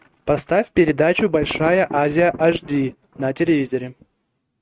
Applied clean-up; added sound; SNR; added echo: neural mask model RNNoise.